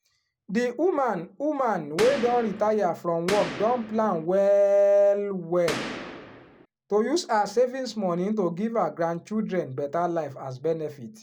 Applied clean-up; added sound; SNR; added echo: none; Boom; 10 dB; none.